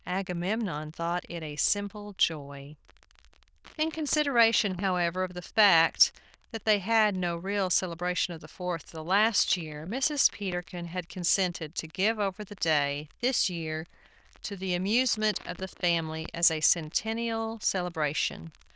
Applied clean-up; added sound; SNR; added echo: neural diffusion model UNIVERSE++.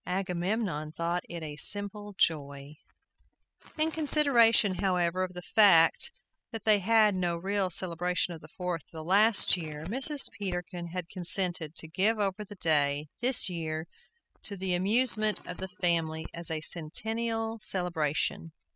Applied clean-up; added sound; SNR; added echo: classical method spectral subtraction.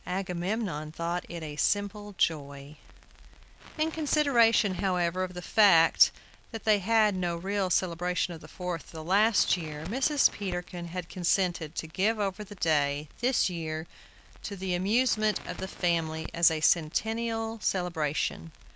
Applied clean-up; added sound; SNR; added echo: none; Crackle; 19 dB; none.